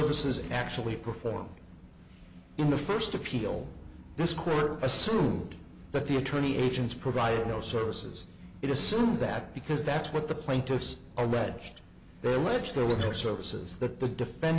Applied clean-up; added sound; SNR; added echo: none; Acoustic guitar; 4 dB; none.